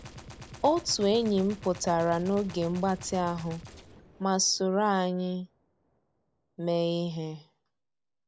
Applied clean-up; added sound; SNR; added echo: none; Gunshot, gunfire; 19 dB; none.